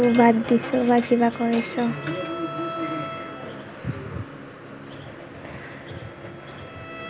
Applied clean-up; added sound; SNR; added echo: none; Bowed string instrument; 15 dB; none.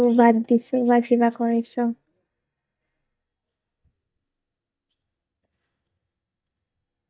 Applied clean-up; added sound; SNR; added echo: neural mask model DeepFilterNet 3.